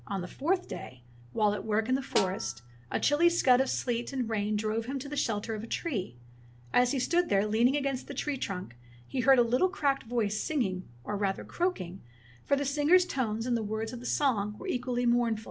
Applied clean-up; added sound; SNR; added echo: none; Snare drum; 9 dB; none.